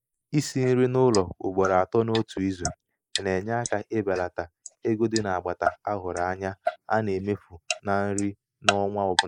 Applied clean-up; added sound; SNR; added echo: neural mask model Resemble Enhance denoiser.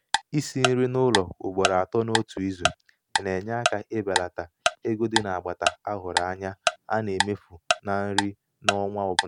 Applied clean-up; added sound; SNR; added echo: none; Tick-tock; 2 dB; none.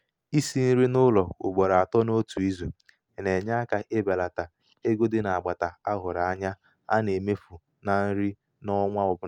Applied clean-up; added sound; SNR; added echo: none; none; none; none.